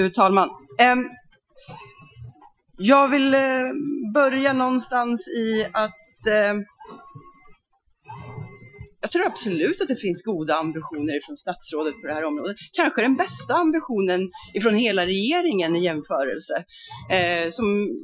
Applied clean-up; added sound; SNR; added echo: classical method Wiener filter.